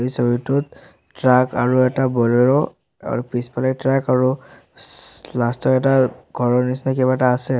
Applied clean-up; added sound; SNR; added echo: none; none; none; none.